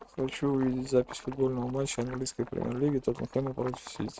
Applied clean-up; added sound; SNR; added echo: neural mask model RNNoise.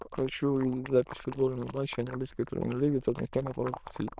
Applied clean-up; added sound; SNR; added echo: neural diffusion model UNIVERSE++.